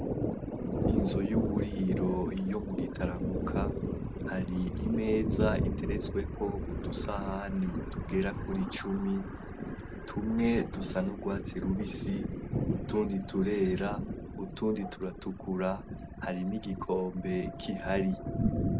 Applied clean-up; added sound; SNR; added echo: none; Thunder; 1 dB; none.